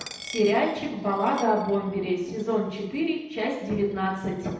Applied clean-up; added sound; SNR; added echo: none; Coin (dropping); 19 dB; reverberation time 0.9 s.